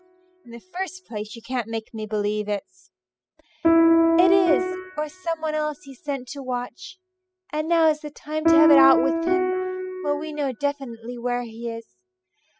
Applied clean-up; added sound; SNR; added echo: classical method spectral subtraction.